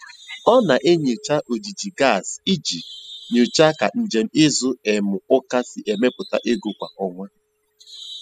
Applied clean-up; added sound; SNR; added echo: classical method spectral subtraction.